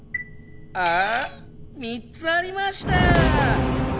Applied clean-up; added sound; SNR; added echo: none; Chime + Telephone; 19 dB; none.